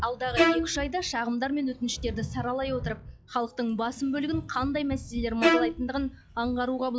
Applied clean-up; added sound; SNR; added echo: classical method log-MMSE.